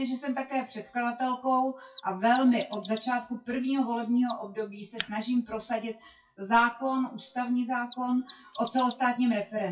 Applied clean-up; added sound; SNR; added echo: classical method WPE with log-MMSE.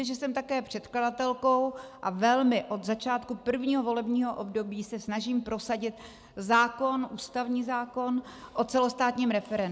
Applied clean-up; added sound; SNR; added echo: none; none; none; none.